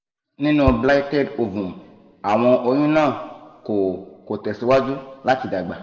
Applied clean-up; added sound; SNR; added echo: none; Bass drum; 11 dB; reverberation time 1.2 s.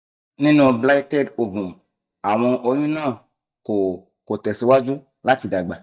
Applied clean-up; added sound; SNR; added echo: neural mask model DeepFilterNet 3.